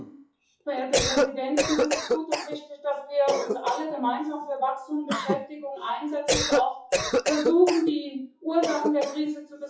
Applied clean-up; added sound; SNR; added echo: classical method WPE with log-MMSE.